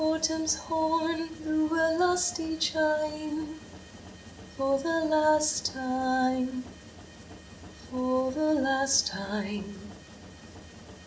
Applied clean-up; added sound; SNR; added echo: none; Mechanisms; 17 dB; none.